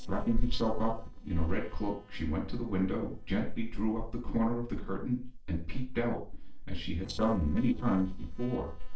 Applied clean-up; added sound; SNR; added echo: neural separator model SepFormer DNS4.